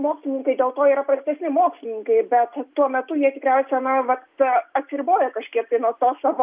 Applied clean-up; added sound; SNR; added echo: none; none; none; none.